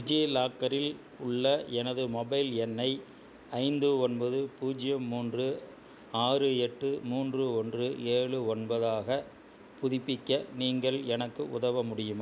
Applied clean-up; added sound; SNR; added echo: none; none; none; none.